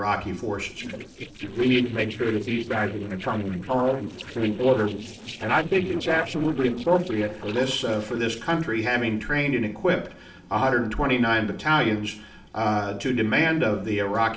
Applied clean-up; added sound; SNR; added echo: neural separator model SepFormer DNS4.